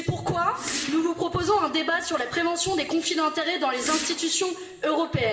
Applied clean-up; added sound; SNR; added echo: none; Whoosh, swoosh, swish; 10 dB; reverberation time 1.1 s.